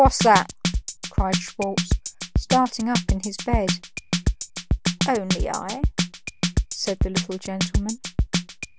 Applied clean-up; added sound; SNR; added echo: none; Drum kit; -1 dB; none.